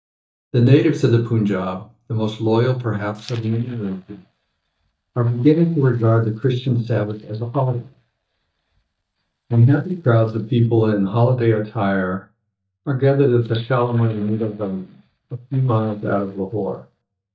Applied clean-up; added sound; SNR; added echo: neural mask model DeepFilterNet 3.